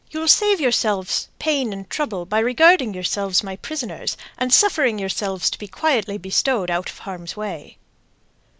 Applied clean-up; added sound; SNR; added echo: none; none; none; none.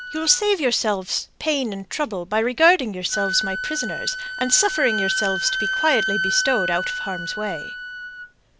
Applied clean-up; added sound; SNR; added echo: none; Wind instrument, woodwind instrument; 5 dB; none.